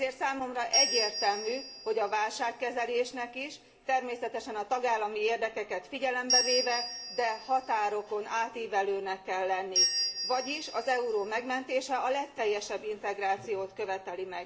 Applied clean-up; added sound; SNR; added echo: none; Bell; 2 dB; reverberation time 2.2 s.